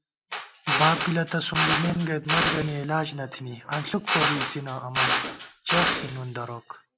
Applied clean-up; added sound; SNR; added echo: none; Drill; 0 dB; none.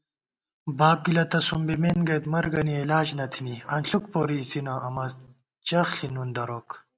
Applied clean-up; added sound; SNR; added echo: none; none; none; none.